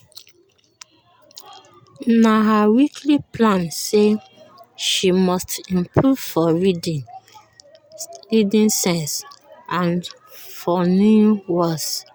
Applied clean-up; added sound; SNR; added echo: none; none; none; none.